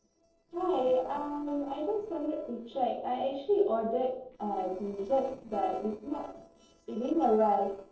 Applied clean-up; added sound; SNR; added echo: neural separator model SepFormer DNS4.